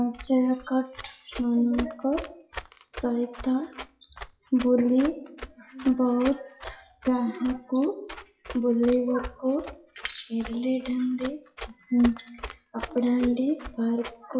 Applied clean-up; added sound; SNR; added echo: classical method WPE with log-MMSE.